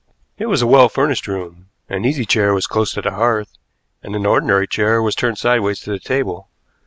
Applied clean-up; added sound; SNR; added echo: none; none; none; none.